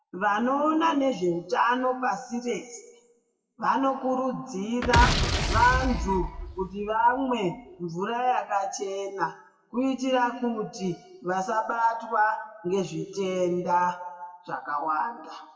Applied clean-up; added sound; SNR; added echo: classical method WPE with log-MMSE.